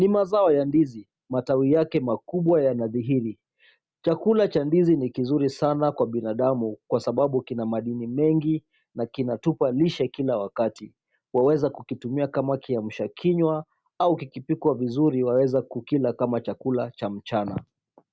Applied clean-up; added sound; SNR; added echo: none; none; none; none.